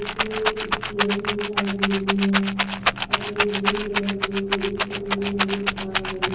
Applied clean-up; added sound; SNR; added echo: none; Rattle; 0 dB; reverberation time 1.3 s.